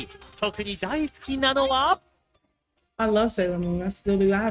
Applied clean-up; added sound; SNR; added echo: neural mask model RNNoise.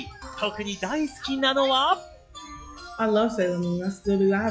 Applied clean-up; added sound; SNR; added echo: classical method log-MMSE.